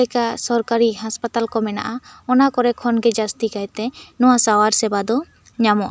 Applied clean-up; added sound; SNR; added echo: none; none; none; none.